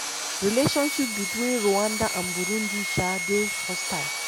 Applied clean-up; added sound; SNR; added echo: none; Sawing; 2 dB; none.